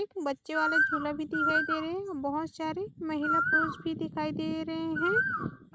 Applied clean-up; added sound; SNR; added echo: neural mask model RNNoise.